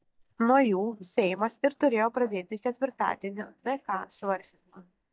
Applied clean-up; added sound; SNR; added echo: neural mask model DeepFilterNet 3.